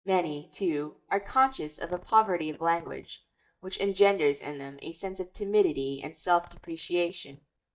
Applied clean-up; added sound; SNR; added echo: neural mask model DeepFilterNet 3.